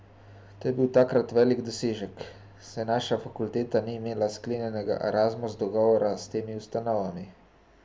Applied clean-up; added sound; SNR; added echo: none; none; none; none.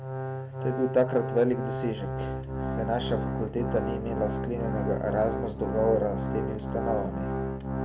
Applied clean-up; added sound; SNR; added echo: none; Organ; 2 dB; none.